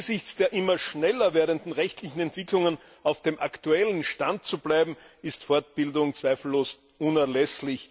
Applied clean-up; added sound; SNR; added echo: none; none; none; none.